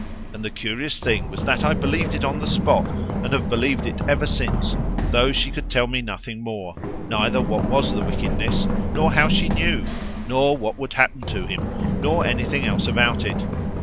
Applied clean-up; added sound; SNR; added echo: none; Run; 0 dB; none.